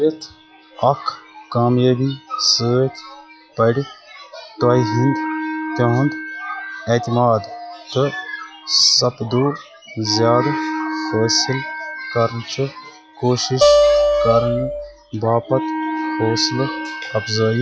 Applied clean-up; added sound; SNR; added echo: classical method log-MMSE.